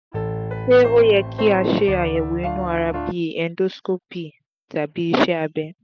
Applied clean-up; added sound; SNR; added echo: none; Piano; 7 dB; none.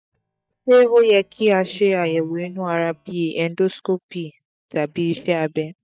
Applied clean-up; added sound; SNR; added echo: neural mask model DeepFilterNet 3.